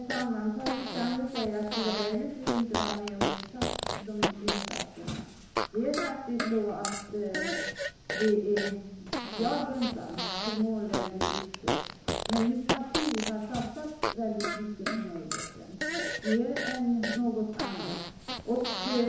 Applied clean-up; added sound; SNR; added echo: none; Fart; 2 dB; reverberation time 0.6 s.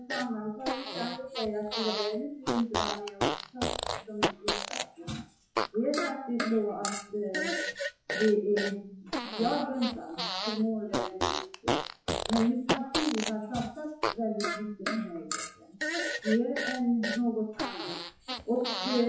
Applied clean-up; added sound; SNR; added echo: classical method WPE with log-MMSE.